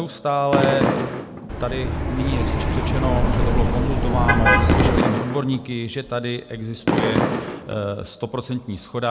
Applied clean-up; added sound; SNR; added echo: none; Fireworks + Car passing by; -5 dB; none.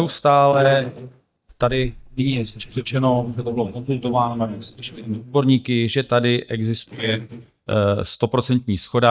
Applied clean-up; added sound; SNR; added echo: neural mask model DeepFilterNet 3.